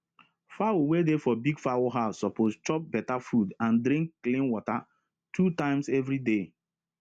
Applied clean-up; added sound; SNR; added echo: none; none; none; none.